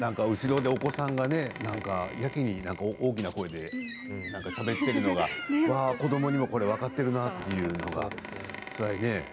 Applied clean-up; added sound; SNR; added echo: none; Squeak; 12 dB; none.